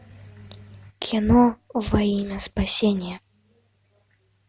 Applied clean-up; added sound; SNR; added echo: none; none; none; none.